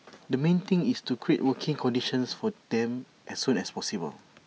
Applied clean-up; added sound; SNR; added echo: none; none; none; none.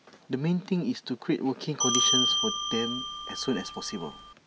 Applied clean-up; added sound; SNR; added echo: none; Bell; -2 dB; none.